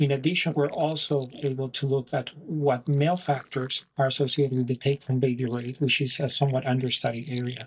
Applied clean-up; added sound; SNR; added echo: neural mask model DeepFilterNet 3.